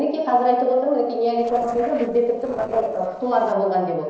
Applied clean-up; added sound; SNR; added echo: neural separator model SepFormer DNS4.